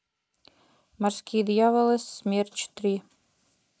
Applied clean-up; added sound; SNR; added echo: neural mask model Resemble Enhance denoiser.